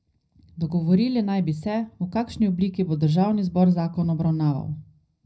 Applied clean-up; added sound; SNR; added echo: none; none; none; reverberation time 0.4 s.